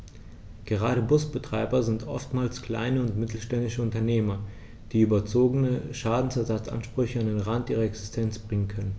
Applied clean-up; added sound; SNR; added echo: none; none; none; none.